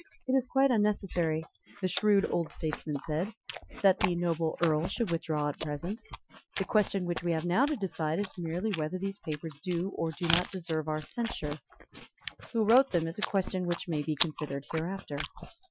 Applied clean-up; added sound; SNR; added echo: classical method Wiener filter.